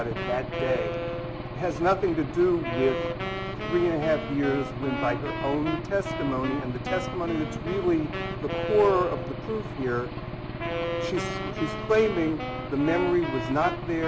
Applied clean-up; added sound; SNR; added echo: none; Engine / Aircraft + Wind instrument, woodwind instrument; 4 dB; none.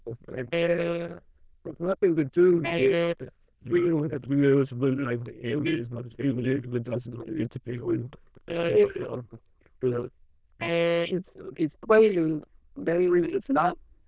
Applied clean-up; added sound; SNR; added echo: neural diffusion model UNIVERSE++.